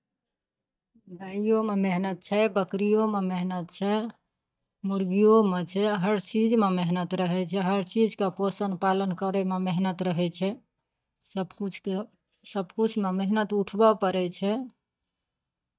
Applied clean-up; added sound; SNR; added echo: neural mask model DeepFilterNet 3.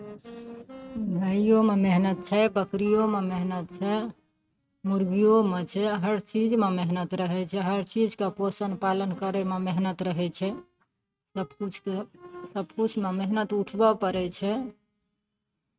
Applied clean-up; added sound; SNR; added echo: neural mask model RNNoise.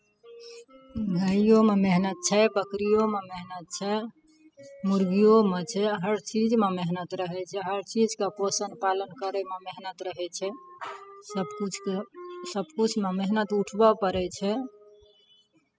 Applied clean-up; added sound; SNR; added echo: classical method spectral subtraction.